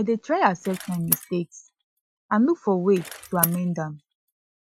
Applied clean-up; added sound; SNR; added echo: classical method Wiener filter.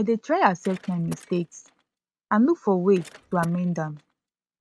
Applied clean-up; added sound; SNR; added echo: neural mask model RNNoise.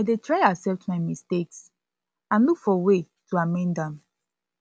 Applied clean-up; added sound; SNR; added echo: none; none; none; none.